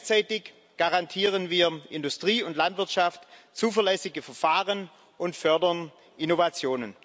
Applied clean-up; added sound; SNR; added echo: none; none; none; none.